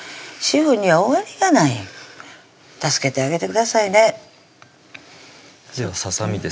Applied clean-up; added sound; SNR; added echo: none; none; none; none.